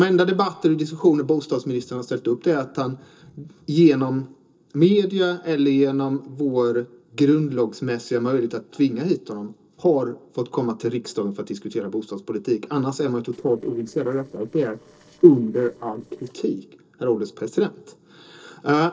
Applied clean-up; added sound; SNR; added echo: neural separator model SepFormer DNS4.